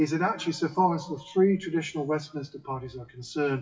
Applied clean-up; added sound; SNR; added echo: classical method WPE with log-MMSE.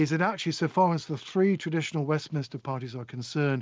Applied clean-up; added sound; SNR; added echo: none; none; none; none.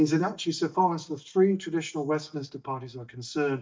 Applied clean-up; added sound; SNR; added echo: neural mask model DeepFilterNet 3.